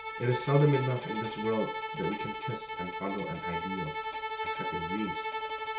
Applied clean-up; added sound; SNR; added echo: none; Bowed string instrument; 3 dB; reverberation time 0.2 s.